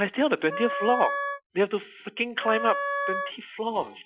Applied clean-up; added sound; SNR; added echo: classical method Wiener filter.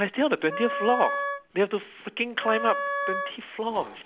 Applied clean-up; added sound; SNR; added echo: none; Wind instrument, woodwind instrument; 4 dB; none.